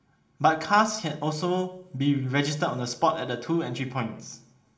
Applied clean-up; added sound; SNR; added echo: none; none; none; reverberation time 0.9 s.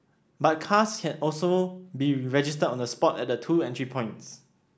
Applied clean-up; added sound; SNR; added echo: none; none; none; none.